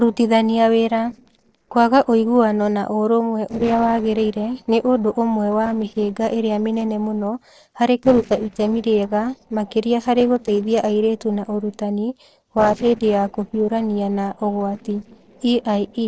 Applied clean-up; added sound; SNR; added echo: neural separator model SepFormer DNS4.